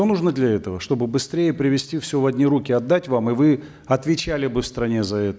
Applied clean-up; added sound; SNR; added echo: none; none; none; none.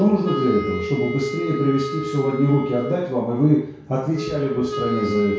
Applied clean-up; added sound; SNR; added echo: none; Wind instrument, woodwind instrument; 7 dB; reverberation time 0.6 s.